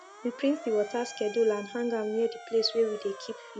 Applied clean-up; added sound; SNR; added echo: none; Motor vehicle (road) / Siren; 15 dB; none.